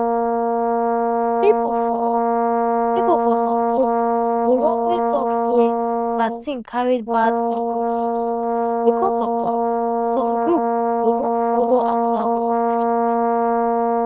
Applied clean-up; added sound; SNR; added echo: neural diffusion model UNIVERSE++.